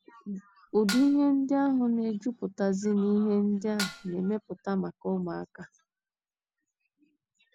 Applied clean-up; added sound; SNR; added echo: none; Dishes, pots, and pans; 10 dB; none.